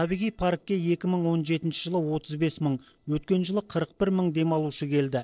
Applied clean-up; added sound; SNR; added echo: neural separator model SepFormer DNS4.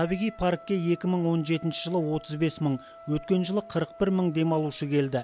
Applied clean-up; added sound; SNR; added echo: none; Wind instrument, woodwind instrument; 20 dB; none.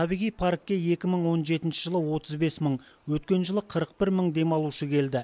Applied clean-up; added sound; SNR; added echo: none; none; none; none.